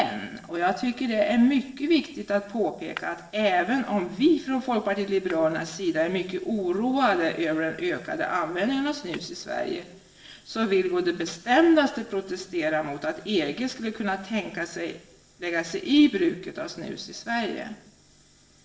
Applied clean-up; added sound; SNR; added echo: neural separator model SepFormer DNS4.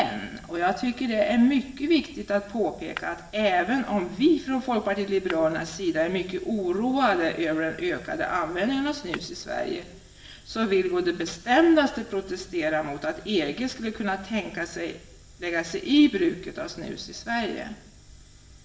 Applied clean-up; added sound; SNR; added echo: none; Shatter; 17 dB; reverberation time 0.7 s.